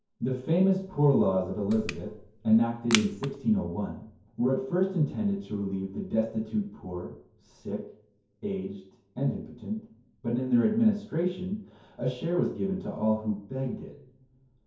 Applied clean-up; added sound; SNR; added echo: none; Crushing; 8 dB; reverberation time 0.6 s.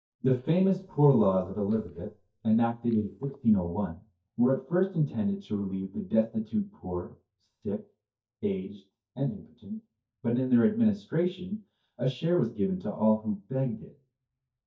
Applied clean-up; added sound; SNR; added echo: neural mask model DeepFilterNet 3.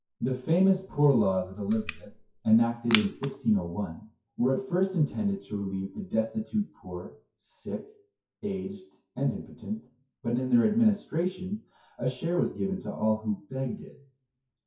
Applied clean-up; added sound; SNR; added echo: classical method WPE with log-MMSE.